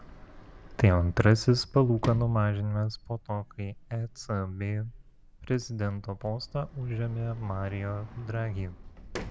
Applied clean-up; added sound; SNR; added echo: none; Sliding door; 16 dB; none.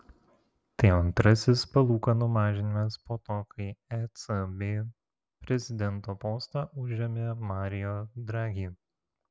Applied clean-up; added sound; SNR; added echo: none; none; none; none.